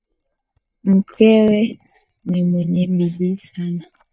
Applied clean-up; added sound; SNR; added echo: neural mask model DeepFilterNet 3.